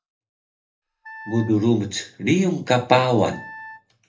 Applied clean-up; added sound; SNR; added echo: none; Wind instrument, woodwind instrument; 19 dB; reverberation time 0.3 s.